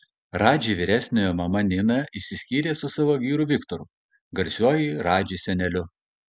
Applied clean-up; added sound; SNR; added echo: none; none; none; none.